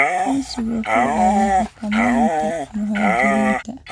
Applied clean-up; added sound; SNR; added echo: none; Dog; -2 dB; none.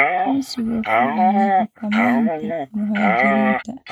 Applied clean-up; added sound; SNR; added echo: neural mask model Resemble Enhance denoiser.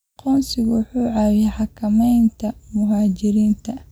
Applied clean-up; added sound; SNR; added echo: none; none; none; none.